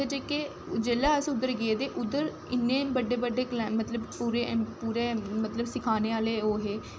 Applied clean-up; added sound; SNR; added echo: none; Whoosh, swoosh, swish; 11 dB; none.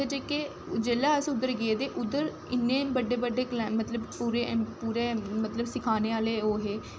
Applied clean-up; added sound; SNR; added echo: none; none; none; none.